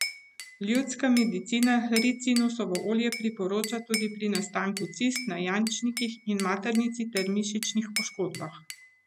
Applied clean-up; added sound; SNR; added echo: none; Glass / Bell; 11 dB; none.